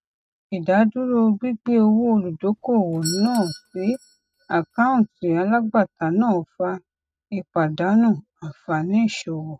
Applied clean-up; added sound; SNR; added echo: neural mask model RNNoise.